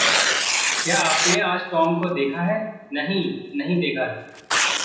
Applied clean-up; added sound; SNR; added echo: none; Tearing; 0 dB; reverberation time 0.8 s.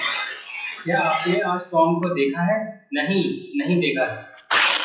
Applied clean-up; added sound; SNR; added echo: classical method WPE with log-MMSE.